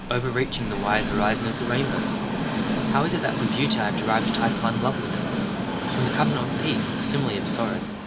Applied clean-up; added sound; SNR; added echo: none; Train; -1 dB; none.